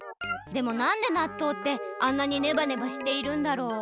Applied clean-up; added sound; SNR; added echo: none; Trumpet; 14 dB; none.